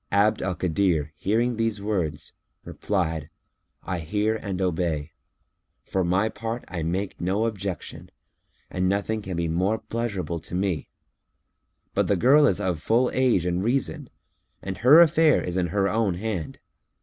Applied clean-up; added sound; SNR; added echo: none; none; none; none.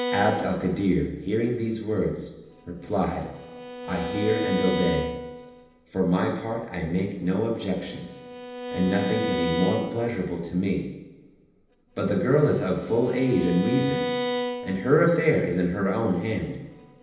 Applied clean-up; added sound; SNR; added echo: none; Bowed string instrument; 8 dB; reverberation time 0.9 s.